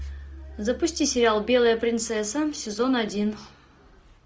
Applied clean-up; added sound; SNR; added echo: none; Bowed string instrument; 19 dB; none.